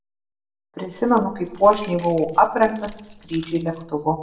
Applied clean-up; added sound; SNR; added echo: none; Keys jangling; 14 dB; reverberation time 0.6 s.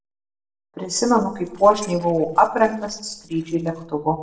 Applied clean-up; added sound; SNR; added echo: neural separator model SepFormer DNS4.